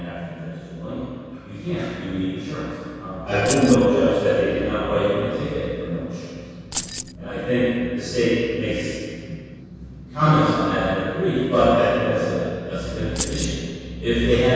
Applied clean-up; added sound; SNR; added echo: none; Keys jangling; 9 dB; reverberation time 2.0 s.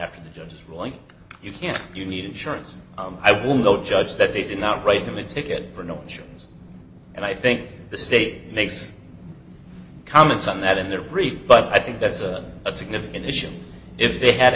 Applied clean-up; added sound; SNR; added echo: none; none; none; none.